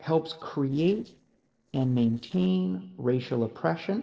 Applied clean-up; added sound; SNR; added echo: neural separator model SepFormer DNS4.